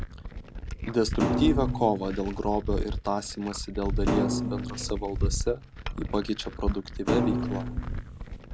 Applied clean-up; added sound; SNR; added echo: none; Glass + Thump, thud; 0 dB; none.